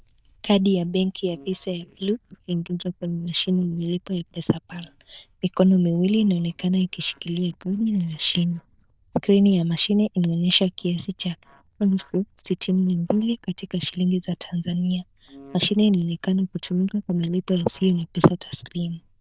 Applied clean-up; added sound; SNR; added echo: neural diffusion model UNIVERSE++.